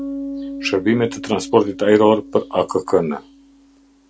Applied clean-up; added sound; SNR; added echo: none; Bass guitar; 13 dB; none.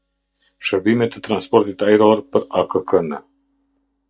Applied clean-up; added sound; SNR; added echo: neural mask model DeepFilterNet 3.